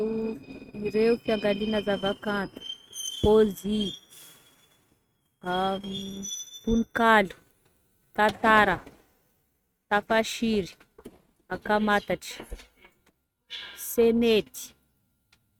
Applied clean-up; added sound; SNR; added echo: neural mask model RNNoise.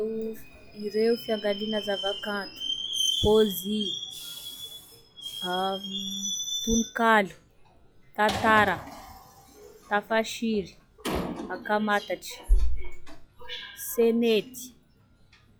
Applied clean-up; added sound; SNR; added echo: classical method log-MMSE.